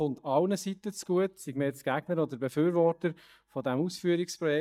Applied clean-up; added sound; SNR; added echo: neural mask model DeepFilterNet 3.